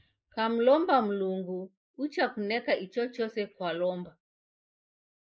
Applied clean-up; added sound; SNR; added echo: neural mask model Resemble Enhance denoiser.